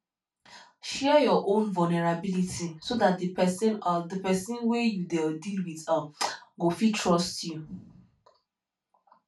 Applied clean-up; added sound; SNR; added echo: none; none; none; reverberation time 0.2 s.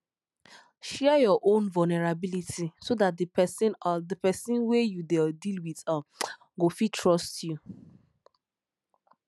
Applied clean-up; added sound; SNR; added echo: none; none; none; none.